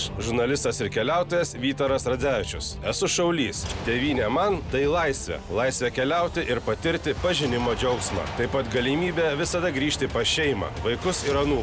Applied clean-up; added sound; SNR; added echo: none; none; none; none.